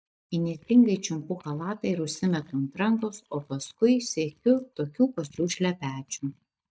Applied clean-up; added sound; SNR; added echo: neural mask model DeepFilterNet 3.